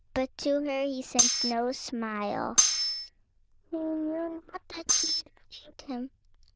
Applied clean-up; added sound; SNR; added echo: neural diffusion model UNIVERSE++.